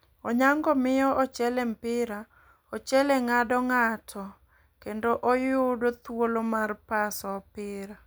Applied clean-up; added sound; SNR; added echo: none; none; none; none.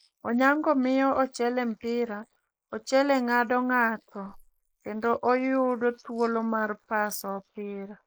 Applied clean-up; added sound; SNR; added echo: neural mask model Resemble Enhance denoiser.